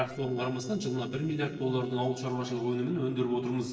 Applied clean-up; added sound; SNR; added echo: neural separator model SepFormer DNS4.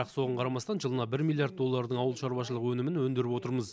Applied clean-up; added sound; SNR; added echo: none; none; none; none.